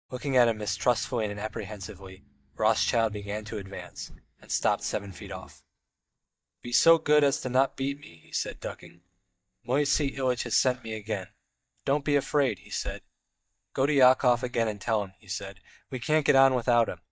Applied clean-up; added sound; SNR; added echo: neural mask model DeepFilterNet 3.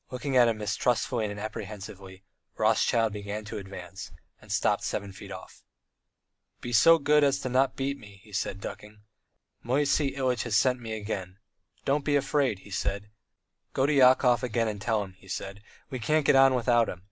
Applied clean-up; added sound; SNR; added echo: none; none; none; none.